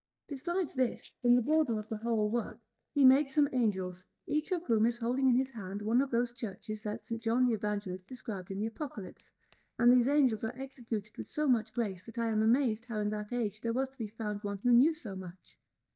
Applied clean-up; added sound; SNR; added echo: neural mask model DeepFilterNet 3.